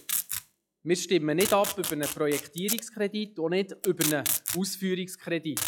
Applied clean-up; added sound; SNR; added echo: classical method log-MMSE.